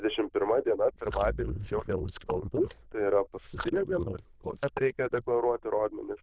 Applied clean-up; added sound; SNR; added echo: neural diffusion model UNIVERSE++.